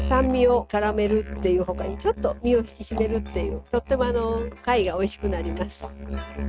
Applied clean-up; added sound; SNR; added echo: neural mask model RNNoise.